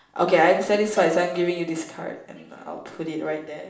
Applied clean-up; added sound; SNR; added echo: none; Bowed string instrument; 13 dB; reverberation time 0.5 s.